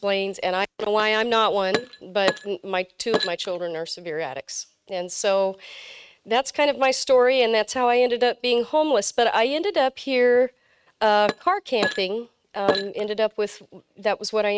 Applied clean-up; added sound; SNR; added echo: neural mask model RNNoise.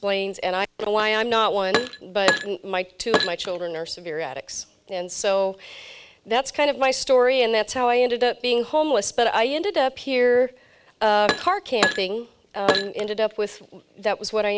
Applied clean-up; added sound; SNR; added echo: none; Glass; 5 dB; none.